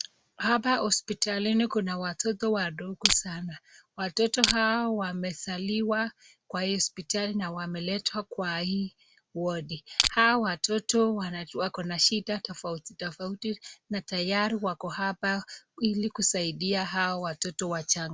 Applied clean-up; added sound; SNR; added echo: none; Crushing; -2 dB; none.